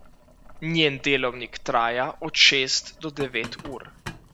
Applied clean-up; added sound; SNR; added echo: none; Boiling; 18 dB; none.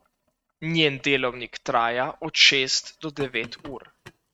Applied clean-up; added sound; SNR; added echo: neural mask model RNNoise.